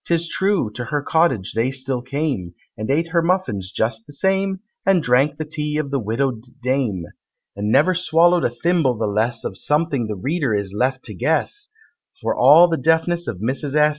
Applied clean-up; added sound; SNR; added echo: none; none; none; none.